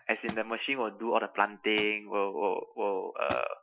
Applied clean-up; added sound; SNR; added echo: classical method Wiener filter.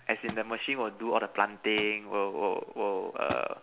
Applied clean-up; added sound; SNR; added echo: none; Thump, thud; 16 dB; none.